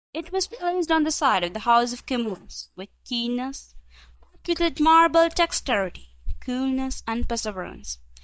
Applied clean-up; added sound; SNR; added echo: neural mask model DeepFilterNet 3.